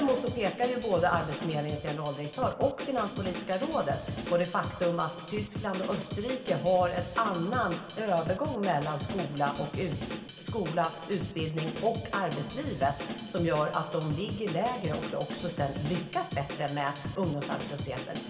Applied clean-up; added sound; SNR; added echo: none; Drum kit; 7 dB; reverberation time 2.5 s.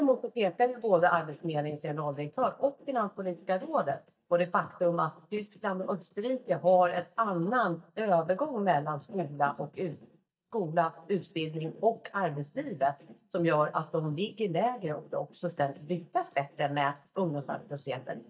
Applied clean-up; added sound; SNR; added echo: neural mask model DeepFilterNet 3.